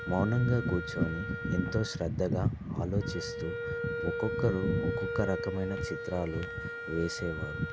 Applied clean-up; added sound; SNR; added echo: none; Wind instrument, woodwind instrument; 6 dB; none.